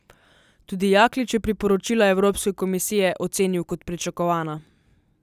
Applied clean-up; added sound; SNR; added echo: none; none; none; none.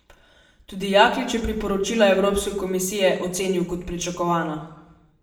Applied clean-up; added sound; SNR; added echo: none; none; none; reverberation time 0.7 s.